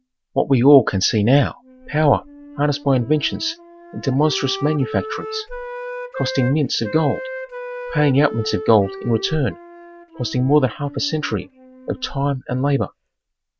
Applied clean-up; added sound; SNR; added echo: none; Wind instrument, woodwind instrument; 13 dB; none.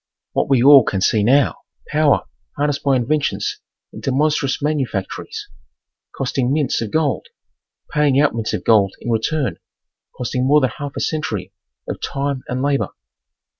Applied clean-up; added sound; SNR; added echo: none; none; none; none.